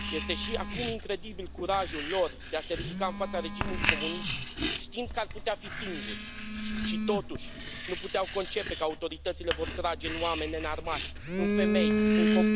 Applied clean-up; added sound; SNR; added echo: none; Telephone + Writing; -3 dB; none.